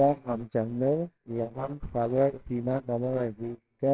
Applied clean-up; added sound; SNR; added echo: neural separator model SepFormer WHAMR!.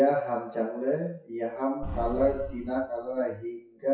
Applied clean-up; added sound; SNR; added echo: classical method WPE with log-MMSE.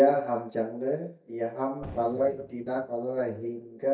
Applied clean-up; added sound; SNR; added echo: neural mask model DeepFilterNet 3.